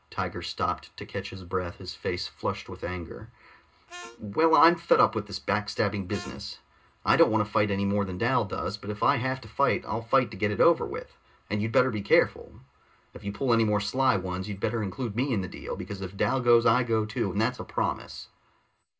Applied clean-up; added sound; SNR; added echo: none; Harmonica; 18 dB; reverberation time 0.2 s.